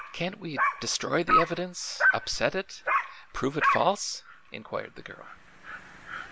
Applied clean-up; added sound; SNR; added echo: none; Dog; -1 dB; none.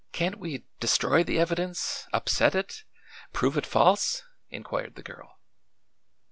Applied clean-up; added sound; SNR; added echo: none; none; none; none.